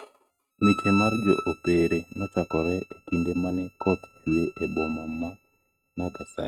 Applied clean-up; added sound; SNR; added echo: neural mask model RNNoise.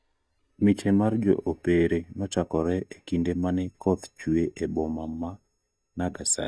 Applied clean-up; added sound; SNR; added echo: neural mask model DeepFilterNet 3.